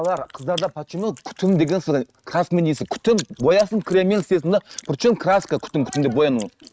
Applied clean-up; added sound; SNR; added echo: neural mask model RNNoise.